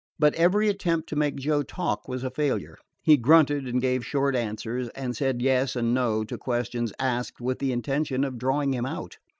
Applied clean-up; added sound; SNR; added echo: none; none; none; none.